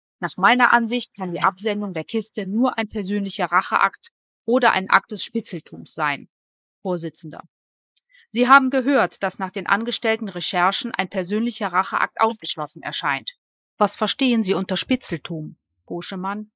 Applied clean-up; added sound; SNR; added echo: neural mask model Resemble Enhance denoiser.